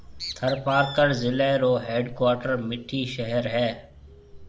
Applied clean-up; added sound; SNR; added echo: none; Bird; 17 dB; none.